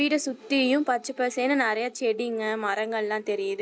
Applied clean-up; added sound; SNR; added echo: none; none; none; none.